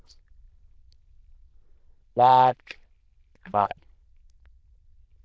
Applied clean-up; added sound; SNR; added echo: neural diffusion model UNIVERSE++.